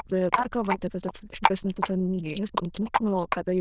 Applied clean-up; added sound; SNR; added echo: neural diffusion model UNIVERSE++.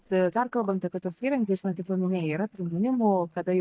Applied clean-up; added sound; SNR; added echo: neural mask model DeepFilterNet 3.